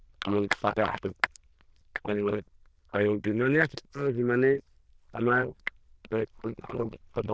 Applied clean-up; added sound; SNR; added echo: neural diffusion model UNIVERSE++.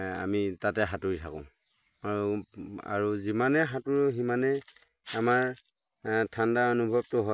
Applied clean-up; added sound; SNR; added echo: none; none; none; none.